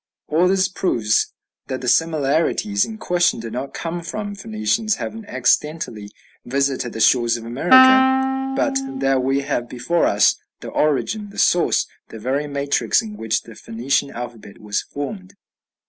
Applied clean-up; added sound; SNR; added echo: none; Wind instrument, woodwind instrument; -3 dB; none.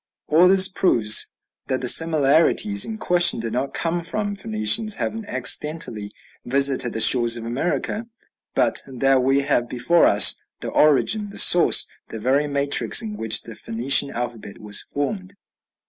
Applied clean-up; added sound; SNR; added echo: none; none; none; none.